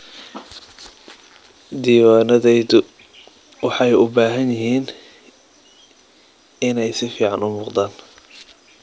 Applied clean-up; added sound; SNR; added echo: none; none; none; none.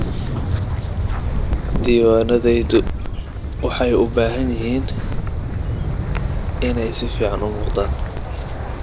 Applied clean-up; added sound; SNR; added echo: none; Wind; 0 dB; none.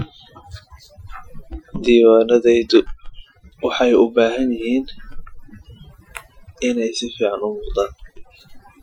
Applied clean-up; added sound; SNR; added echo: classical method Wiener filter.